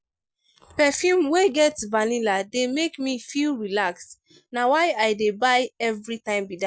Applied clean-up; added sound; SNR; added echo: none; none; none; none.